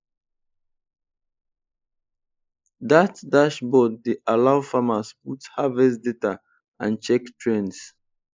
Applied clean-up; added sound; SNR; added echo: neural mask model Resemble Enhance denoiser.